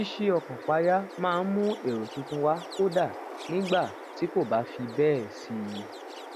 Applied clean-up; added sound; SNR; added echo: none; Chirp, tweet; 12 dB; none.